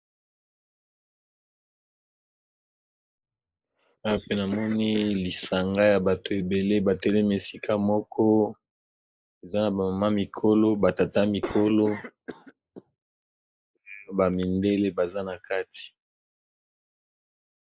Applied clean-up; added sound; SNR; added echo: neural mask model Resemble Enhance denoiser.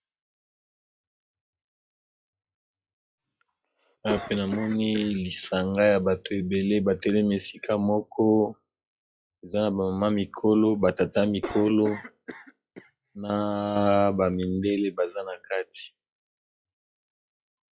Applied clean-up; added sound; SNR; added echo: classical method log-MMSE.